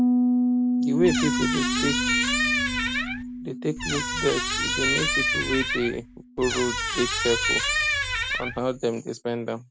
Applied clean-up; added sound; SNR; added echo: none; Squeak + Piano; -4 dB; none.